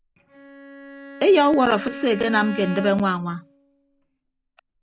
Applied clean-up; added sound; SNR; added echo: none; Bowed string instrument; 14 dB; none.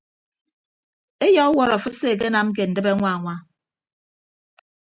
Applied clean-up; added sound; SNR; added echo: none; none; none; none.